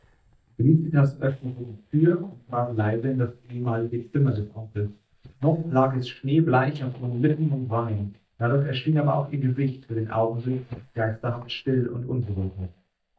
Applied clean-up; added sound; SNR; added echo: neural mask model DeepFilterNet 3.